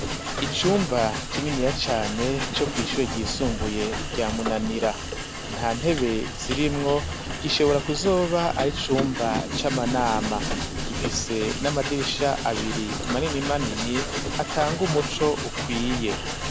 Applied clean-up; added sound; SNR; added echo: none; Train; 3 dB; none.